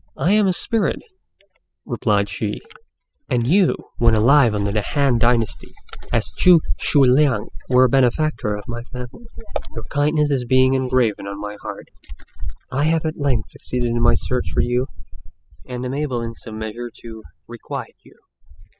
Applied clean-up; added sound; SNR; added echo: classical method spectral subtraction.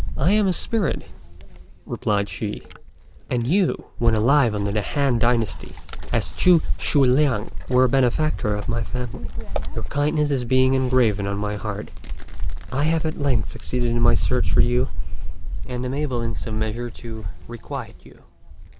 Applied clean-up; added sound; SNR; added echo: none; Wind; -3 dB; none.